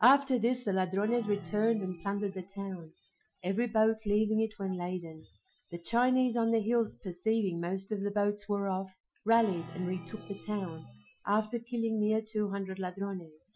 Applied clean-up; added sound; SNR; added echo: classical method Wiener filter.